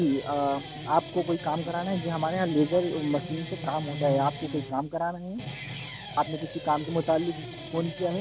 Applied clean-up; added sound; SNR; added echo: none; Guitar; 9 dB; none.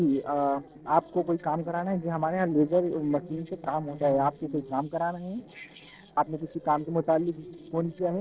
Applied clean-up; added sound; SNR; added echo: neural separator model SepFormer DNS4.